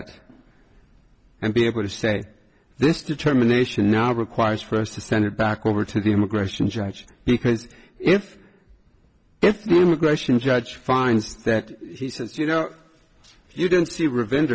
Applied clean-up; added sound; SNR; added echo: none; none; none; none.